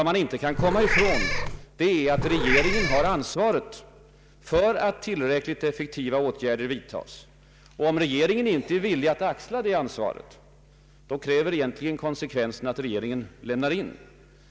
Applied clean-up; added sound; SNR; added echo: none; Meow / Purr; -1 dB; none.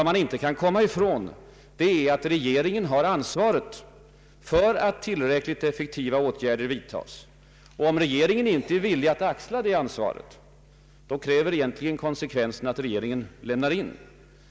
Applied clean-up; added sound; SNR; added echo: none; none; none; none.